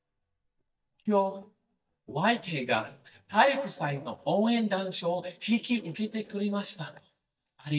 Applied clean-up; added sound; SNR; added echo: neural mask model DeepFilterNet 3.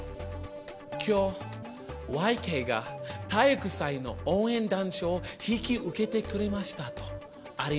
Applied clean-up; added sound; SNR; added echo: none; none; none; none.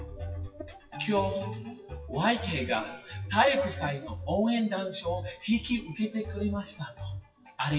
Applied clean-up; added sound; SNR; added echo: classical method WPE with log-MMSE.